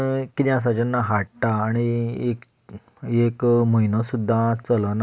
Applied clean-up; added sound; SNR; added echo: none; none; none; none.